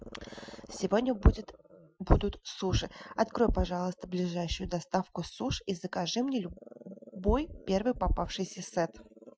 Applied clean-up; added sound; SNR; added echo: classical method Wiener filter.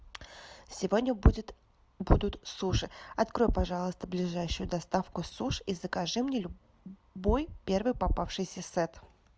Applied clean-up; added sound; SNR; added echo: none; none; none; none.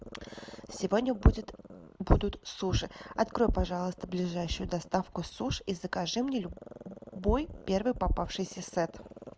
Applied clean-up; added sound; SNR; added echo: none; Growling; 20 dB; none.